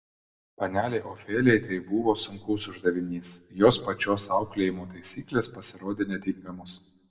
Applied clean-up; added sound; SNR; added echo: none; none; none; reverberation time 0.7 s.